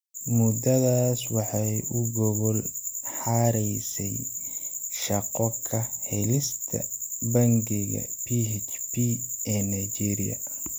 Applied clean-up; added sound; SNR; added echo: none; none; none; none.